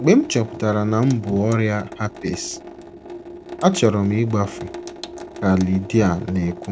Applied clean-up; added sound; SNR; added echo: none; Sink (filling or washing) / Water tap, faucet; 15 dB; none.